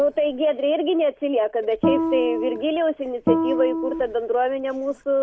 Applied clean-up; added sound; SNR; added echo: none; Guitar; 1 dB; none.